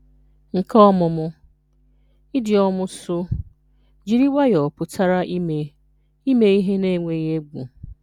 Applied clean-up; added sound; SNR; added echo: none; none; none; none.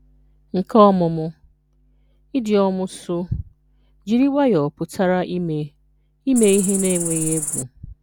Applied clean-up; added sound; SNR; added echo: none; Cricket; 5 dB; none.